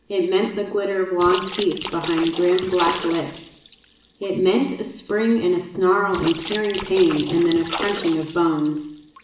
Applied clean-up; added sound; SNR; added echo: none; Splash, splatter; 13 dB; reverberation time 0.8 s.